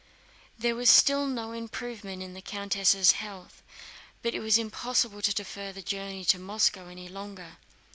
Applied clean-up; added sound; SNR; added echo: none; none; none; none.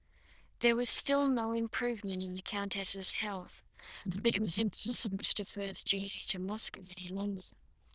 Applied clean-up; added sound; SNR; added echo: neural diffusion model UNIVERSE++.